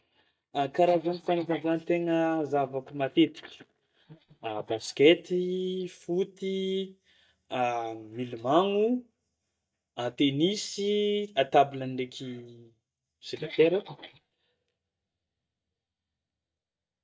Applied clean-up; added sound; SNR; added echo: neural mask model DeepFilterNet 3.